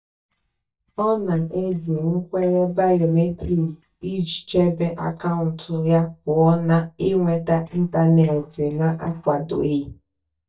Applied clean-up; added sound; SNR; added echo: neural mask model DeepFilterNet 3.